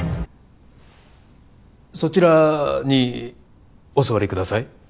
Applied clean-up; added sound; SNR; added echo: none; none; none; none.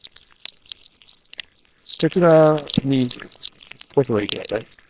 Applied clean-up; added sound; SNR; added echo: neural separator model SepFormer WHAMR!.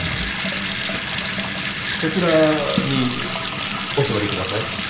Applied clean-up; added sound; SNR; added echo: none; Bathtub (filling or washing) / Sink (filling or washing) / Water tap, faucet; 1 dB; reverberation time 0.4 s.